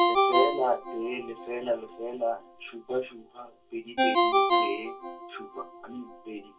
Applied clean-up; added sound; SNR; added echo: none; Ringtone; -4 dB; reverberation time 0.1 s.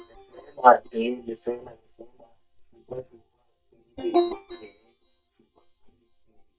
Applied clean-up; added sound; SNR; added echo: neural mask model DeepFilterNet 3.